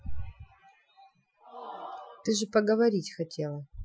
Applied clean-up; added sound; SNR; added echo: classical method Wiener filter.